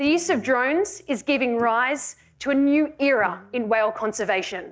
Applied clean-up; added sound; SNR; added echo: neural mask model DeepFilterNet 3.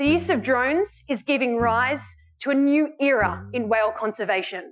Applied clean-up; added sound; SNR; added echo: classical method Wiener filter.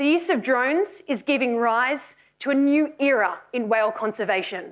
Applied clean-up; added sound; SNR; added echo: none; none; none; none.